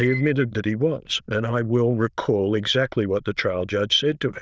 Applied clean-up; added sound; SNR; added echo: neural diffusion model UNIVERSE++.